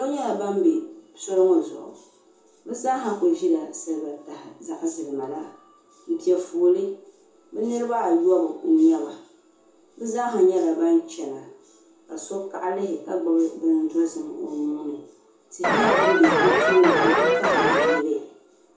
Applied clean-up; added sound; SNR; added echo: none; Alarm; -4 dB; reverberation time 0.6 s.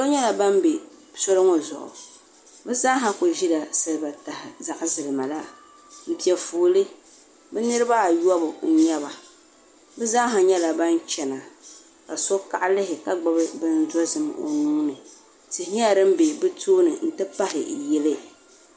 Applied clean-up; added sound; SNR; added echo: none; none; none; none.